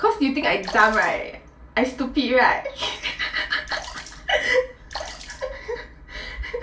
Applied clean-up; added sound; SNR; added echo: none; Sink (filling or washing) / Water / Splash, splatter; 13 dB; reverberation time 0.2 s.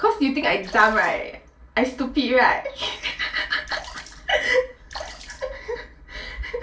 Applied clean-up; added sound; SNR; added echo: neural separator model SepFormer DNS4.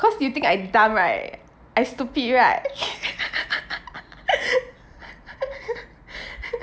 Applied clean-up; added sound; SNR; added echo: none; none; none; none.